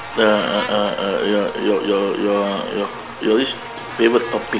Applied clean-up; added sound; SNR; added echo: none; Buzz; 12 dB; none.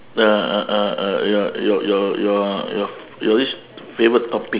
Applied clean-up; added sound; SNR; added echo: none; none; none; none.